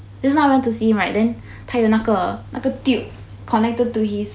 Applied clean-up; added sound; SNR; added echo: none; none; none; none.